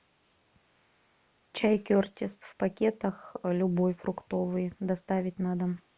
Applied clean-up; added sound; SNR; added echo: none; none; none; none.